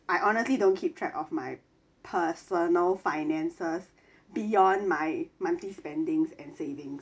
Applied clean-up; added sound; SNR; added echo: none; none; none; none.